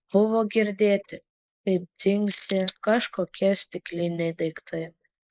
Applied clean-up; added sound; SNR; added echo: neural mask model Resemble Enhance denoiser.